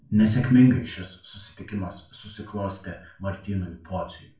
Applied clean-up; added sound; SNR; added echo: none; none; none; reverberation time 0.4 s.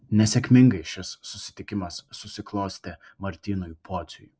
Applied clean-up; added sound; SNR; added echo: none; none; none; none.